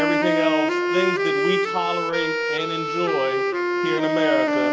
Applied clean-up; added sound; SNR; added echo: none; Wind instrument, woodwind instrument; -5 dB; reverberation time 2.0 s.